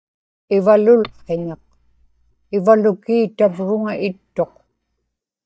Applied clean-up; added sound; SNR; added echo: neural mask model DeepFilterNet 3.